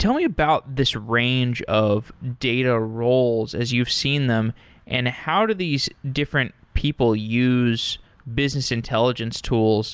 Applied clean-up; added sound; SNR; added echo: none; none; none; none.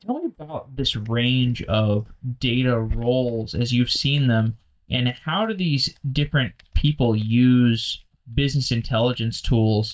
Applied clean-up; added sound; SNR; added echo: neural mask model DeepFilterNet 3.